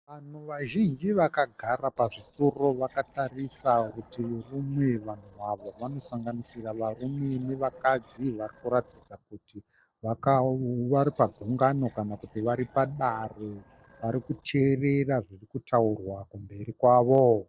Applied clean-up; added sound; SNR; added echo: neural separator model SepFormer DNS4.